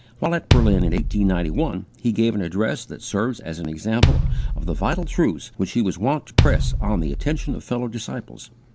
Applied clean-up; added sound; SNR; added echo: none; Bass drum; -2 dB; none.